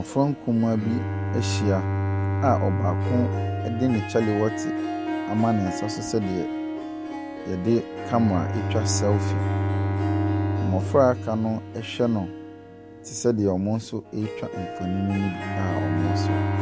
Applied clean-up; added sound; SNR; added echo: none; Bowed string instrument + Harp; 1 dB; none.